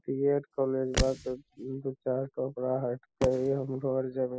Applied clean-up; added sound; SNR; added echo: classical method spectral subtraction.